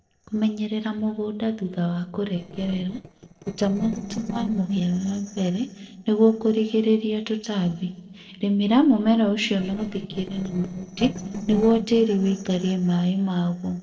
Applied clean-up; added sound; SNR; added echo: neural separator model SepFormer DNS4.